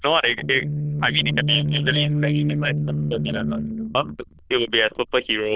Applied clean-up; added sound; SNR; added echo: neural diffusion model UNIVERSE++.